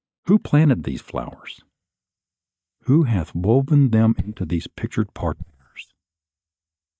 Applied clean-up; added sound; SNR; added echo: neural mask model DeepFilterNet 3.